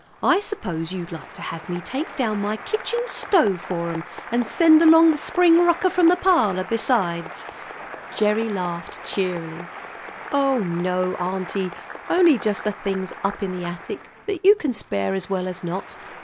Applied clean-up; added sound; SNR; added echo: none; Applause; 15 dB; none.